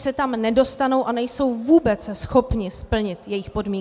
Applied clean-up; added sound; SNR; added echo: none; none; none; none.